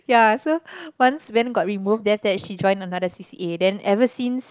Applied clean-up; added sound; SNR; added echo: neural mask model Resemble Enhance denoiser.